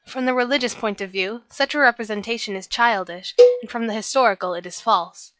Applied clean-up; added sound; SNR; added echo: classical method log-MMSE.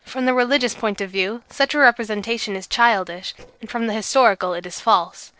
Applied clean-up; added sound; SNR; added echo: neural separator model SepFormer DNS4.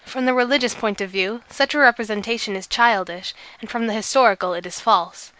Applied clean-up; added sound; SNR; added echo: none; none; none; none.